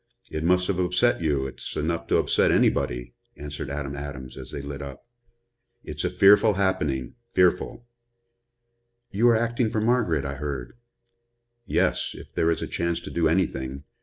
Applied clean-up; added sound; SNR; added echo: none; none; none; none.